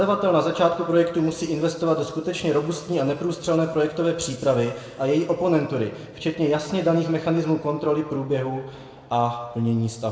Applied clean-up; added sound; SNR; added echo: none; none; none; reverberation time 1.6 s.